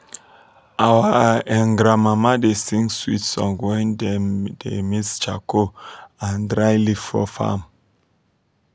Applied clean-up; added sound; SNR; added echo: none; none; none; none.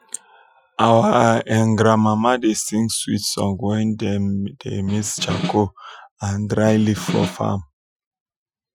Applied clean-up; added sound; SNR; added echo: classical method Wiener filter.